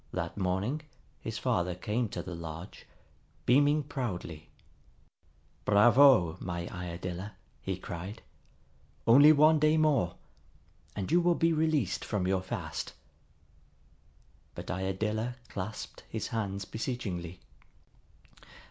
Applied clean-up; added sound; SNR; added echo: none; none; none; none.